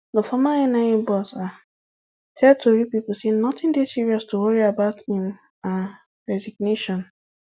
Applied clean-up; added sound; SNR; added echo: none; none; none; none.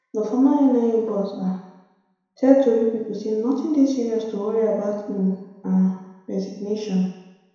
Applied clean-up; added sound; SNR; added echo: none; none; none; reverberation time 1.0 s.